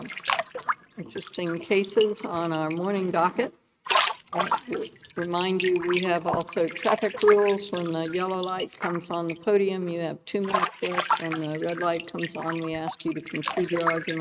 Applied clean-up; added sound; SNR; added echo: neural mask model RNNoise.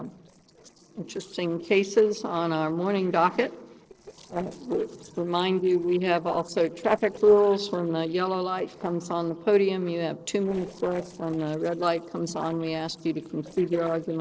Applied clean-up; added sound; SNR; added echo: neural separator model SepFormer DNS4.